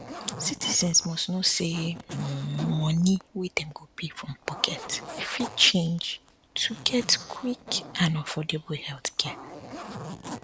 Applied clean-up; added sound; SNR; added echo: none; Zipper (clothing); 14 dB; none.